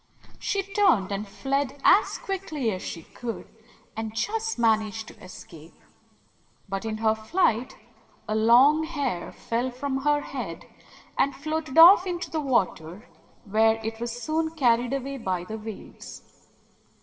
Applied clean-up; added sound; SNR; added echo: none; none; none; reverberation time 2.4 s.